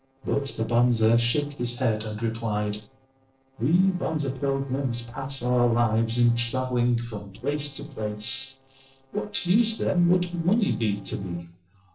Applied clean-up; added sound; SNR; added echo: neural separator model SepFormer DNS4.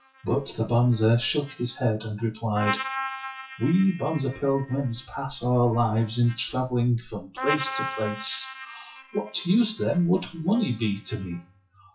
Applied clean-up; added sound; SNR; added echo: classical method WPE with log-MMSE.